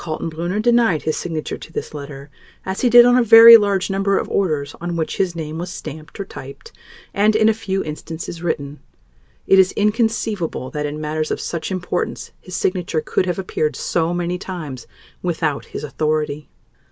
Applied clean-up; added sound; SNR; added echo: none; none; none; none.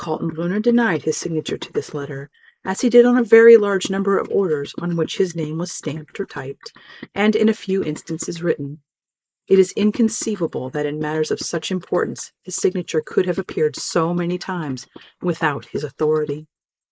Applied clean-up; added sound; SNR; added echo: neural mask model Resemble Enhance denoiser.